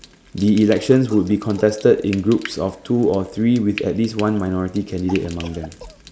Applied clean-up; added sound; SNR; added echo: none; Cough + Frying (food); 19 dB; none.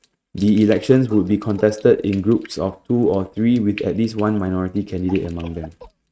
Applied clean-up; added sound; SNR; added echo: neural mask model RNNoise.